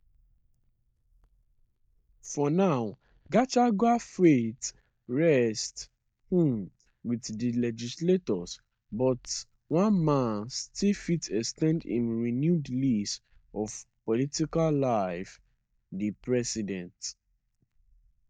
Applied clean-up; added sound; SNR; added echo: neural mask model DeepFilterNet 3.